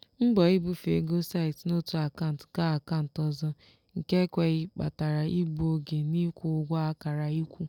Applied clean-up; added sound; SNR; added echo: none; none; none; none.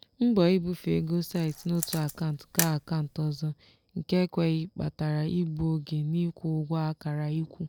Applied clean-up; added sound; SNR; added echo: none; Camera; 10 dB; none.